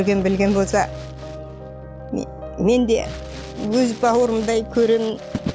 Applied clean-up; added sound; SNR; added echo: none; Crumpling, crinkling; 17 dB; none.